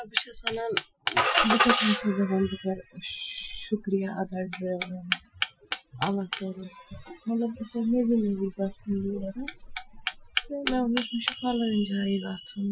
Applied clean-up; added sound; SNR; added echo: classical method Wiener filter.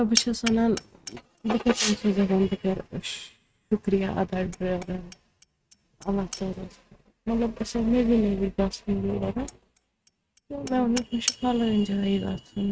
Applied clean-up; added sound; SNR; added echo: neural mask model RNNoise.